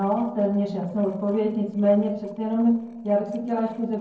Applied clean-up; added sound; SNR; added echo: neural separator model SepFormer DNS4.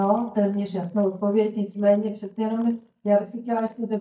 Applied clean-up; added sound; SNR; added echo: neural mask model DeepFilterNet 3.